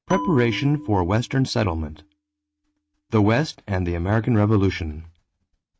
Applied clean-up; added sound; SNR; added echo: neural mask model RNNoise.